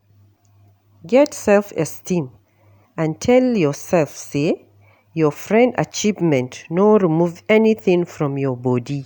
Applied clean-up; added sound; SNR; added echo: none; none; none; none.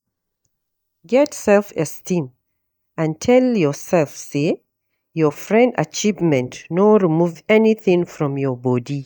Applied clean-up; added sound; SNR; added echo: neural mask model DeepFilterNet 3.